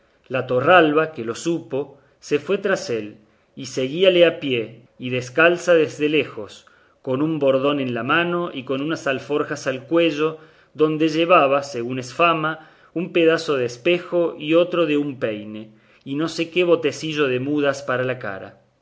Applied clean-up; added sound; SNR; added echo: none; none; none; none.